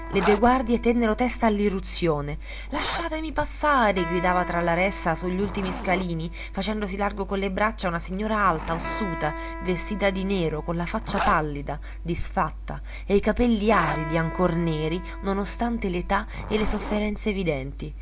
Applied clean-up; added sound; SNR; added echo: none; Zipper (clothing) + Electric guitar; 12 dB; none.